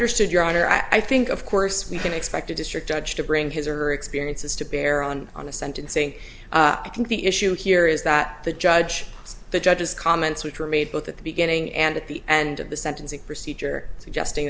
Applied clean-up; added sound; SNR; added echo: none; none; none; none.